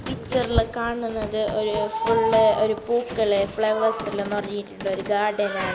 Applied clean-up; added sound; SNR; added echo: none; Gunshot, gunfire; 13 dB; none.